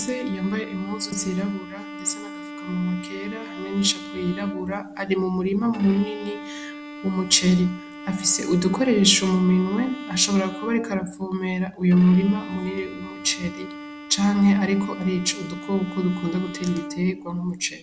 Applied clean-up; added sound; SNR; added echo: none; Bowed string instrument; 13 dB; none.